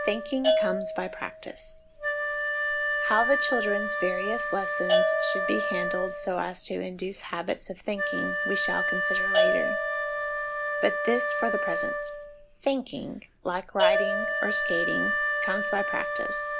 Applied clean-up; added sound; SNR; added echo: none; Wind instrument, woodwind instrument + Bell / Percussion; -3 dB; none.